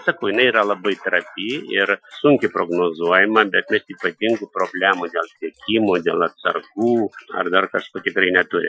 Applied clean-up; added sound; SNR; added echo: classical method Wiener filter.